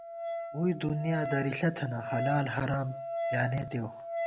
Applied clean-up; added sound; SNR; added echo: none; Wind instrument, woodwind instrument; 5 dB; none.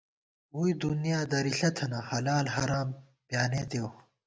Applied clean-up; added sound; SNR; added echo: none; none; none; none.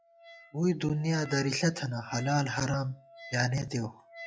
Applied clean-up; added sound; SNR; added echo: classical method log-MMSE.